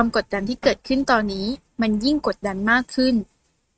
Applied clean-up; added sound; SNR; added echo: neural mask model RNNoise.